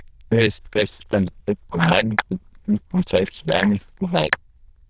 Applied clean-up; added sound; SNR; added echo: neural diffusion model UNIVERSE++.